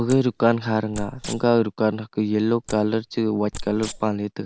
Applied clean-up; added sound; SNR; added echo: none; Wild animals; 15 dB; none.